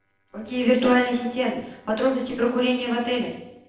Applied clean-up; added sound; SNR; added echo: neural separator model SepFormer DNS4.